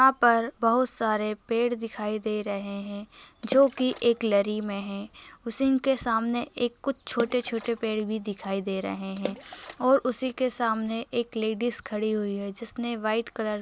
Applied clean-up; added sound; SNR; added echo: none; Water / Splash, splatter; 15 dB; none.